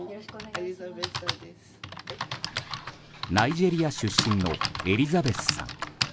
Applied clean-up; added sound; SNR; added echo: none; Typing; 5 dB; none.